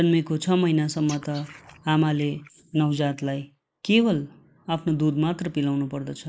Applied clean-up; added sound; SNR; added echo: neural mask model Resemble Enhance denoiser.